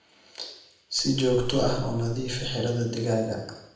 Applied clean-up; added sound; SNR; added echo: none; Splash, splatter; 8 dB; reverberation time 0.8 s.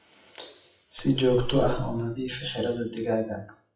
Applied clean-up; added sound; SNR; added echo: classical method WPE with log-MMSE.